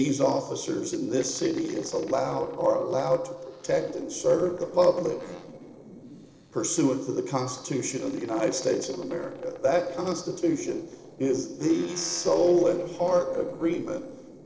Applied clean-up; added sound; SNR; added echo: neural separator model SepFormer DNS4.